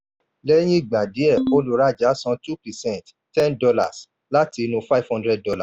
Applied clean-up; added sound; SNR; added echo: none; Ringtone; 5 dB; none.